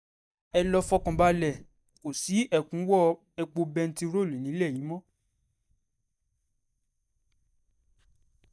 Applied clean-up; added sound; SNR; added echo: neural mask model DeepFilterNet 3.